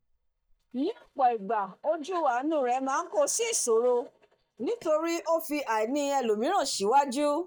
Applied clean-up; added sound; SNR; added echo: neural mask model DeepFilterNet 3.